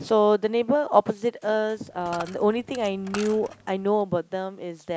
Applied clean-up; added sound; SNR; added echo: none; Coin (dropping); 17 dB; none.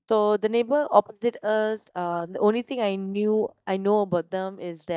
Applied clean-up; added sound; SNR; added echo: neural mask model DeepFilterNet 3.